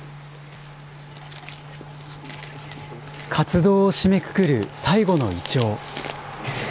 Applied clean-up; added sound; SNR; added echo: none; none; none; none.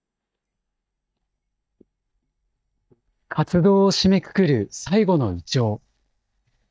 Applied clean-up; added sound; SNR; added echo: neural mask model DeepFilterNet 3.